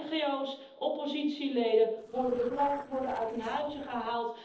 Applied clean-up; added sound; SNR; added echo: neural separator model SepFormer DNS4.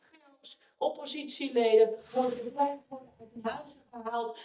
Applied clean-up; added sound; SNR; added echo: neural mask model DeepFilterNet 3.